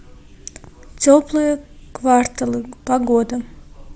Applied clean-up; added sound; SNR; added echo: none; none; none; none.